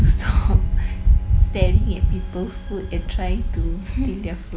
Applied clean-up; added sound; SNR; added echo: none; Bowed string instrument; 19 dB; none.